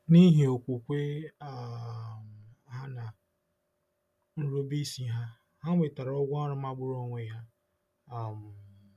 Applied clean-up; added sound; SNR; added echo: none; none; none; none.